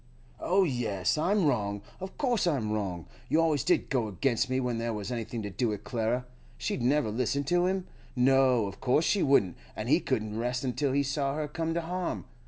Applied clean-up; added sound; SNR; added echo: none; none; none; none.